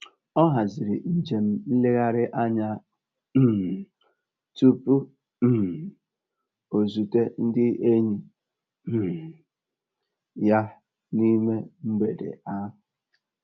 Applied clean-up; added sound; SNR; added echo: none; none; none; none.